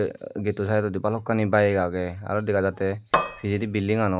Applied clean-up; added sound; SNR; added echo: none; Cutlery, silverware / Dishes, pots, and pans; -2 dB; none.